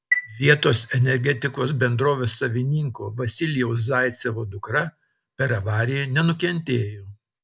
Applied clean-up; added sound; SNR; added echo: none; Chime; 8 dB; none.